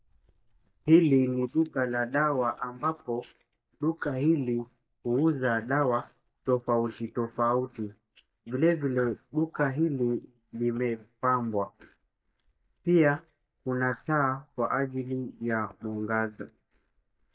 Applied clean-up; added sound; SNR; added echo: neural mask model DeepFilterNet 3.